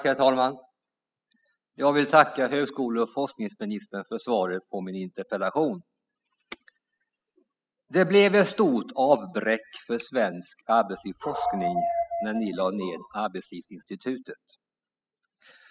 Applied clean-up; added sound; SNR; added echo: classical method spectral subtraction.